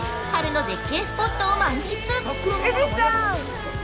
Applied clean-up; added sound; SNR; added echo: none; Wind instrument, woodwind instrument; 18 dB; none.